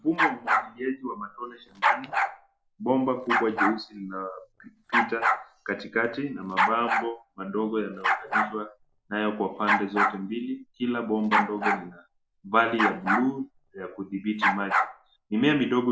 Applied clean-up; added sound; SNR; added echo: none; Bark; 0 dB; none.